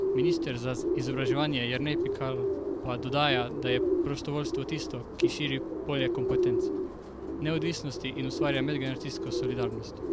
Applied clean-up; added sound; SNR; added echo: none; Bird; -2 dB; none.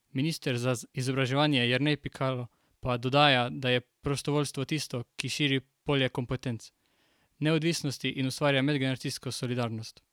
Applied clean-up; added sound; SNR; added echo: none; none; none; none.